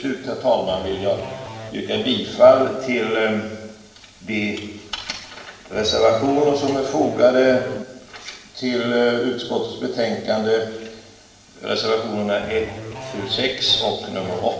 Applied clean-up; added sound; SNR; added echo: none; Electric guitar / Bass guitar; 13 dB; reverberation time 1.0 s.